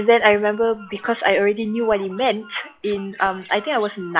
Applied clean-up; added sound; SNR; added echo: classical method log-MMSE.